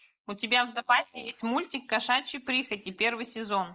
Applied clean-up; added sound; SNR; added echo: neural mask model Resemble Enhance denoiser.